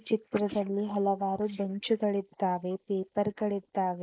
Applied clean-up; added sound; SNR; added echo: neural mask model Resemble Enhance denoiser.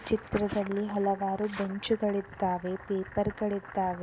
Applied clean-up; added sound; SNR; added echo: none; Boiling; 18 dB; none.